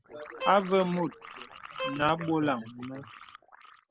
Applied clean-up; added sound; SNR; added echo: none; Liquid + Bowed string instrument; 11 dB; none.